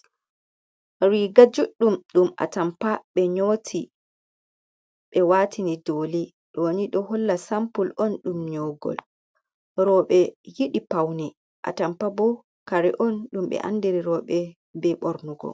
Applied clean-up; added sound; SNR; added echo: none; none; none; none.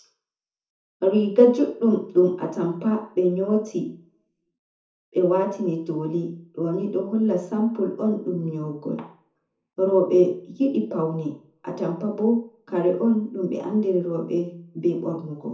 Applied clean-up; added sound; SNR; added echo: none; none; none; reverberation time 0.6 s.